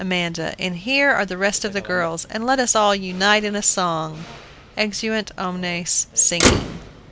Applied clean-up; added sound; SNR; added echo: none; Motor vehicle (road); 7 dB; none.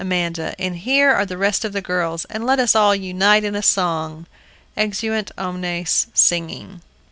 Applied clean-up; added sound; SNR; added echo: none; none; none; none.